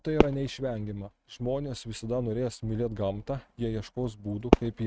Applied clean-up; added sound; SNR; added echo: neural mask model RNNoise.